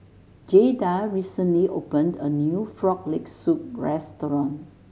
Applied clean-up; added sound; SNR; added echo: none; none; none; none.